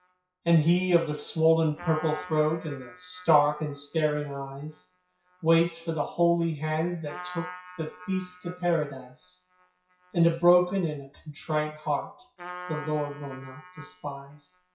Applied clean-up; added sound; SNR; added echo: classical method WPE with log-MMSE.